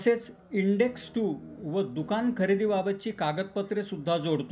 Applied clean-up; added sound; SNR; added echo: none; Guitar; 20 dB; none.